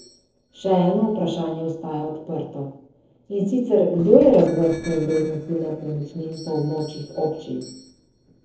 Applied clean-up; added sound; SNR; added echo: neural separator model SepFormer DNS4.